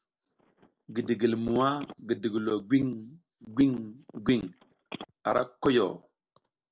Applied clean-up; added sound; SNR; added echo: neural separator model SepFormer DNS4.